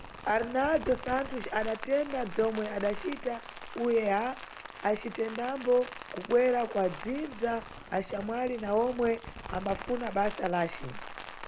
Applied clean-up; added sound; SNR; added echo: none; Rain; 11 dB; none.